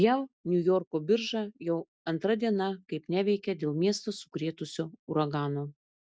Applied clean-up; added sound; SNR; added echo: none; none; none; none.